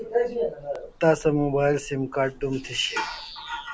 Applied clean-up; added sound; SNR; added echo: none; Bird vocalization, bird call, bird song; 19 dB; none.